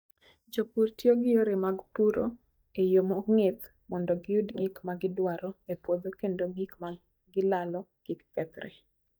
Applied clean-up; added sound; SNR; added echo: neural mask model DeepFilterNet 3.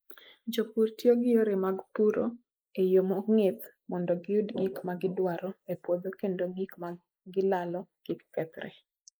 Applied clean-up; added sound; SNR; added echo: neural mask model Resemble Enhance denoiser.